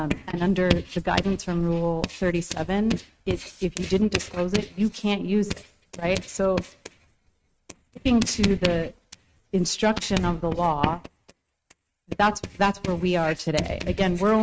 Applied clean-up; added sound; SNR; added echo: neural mask model RNNoise.